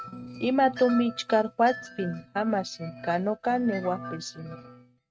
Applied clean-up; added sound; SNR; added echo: neural mask model RNNoise.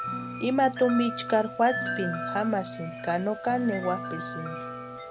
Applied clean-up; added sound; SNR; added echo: none; Wind chime + Acoustic guitar / Strum; 7 dB; none.